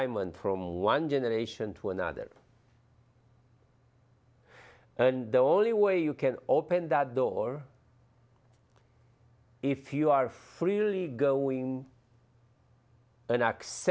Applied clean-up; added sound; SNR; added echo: none; none; none; none.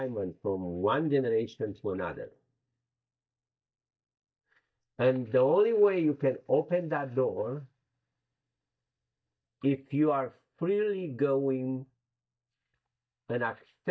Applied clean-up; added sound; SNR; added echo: neural mask model DeepFilterNet 3.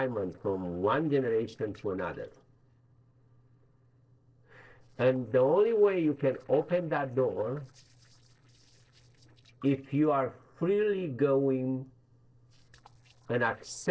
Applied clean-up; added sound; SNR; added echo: neural separator model SepFormer DNS4.